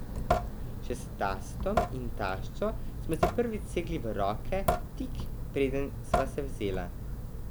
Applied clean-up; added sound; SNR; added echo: none; Drip / Sink (filling or washing) / Water tap, faucet; -2 dB; none.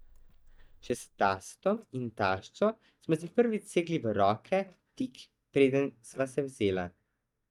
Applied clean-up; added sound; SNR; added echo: neural mask model DeepFilterNet 3.